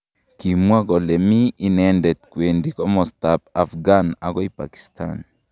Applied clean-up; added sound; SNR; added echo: none; none; none; none.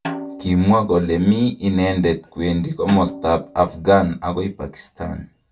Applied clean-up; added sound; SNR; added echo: none; Snare drum; 16 dB; reverberation time 0.2 s.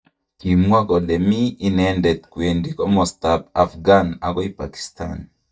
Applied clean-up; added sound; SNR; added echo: neural mask model DeepFilterNet 3.